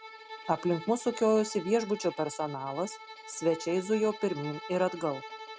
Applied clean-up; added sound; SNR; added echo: none; Bowed string instrument; 14 dB; none.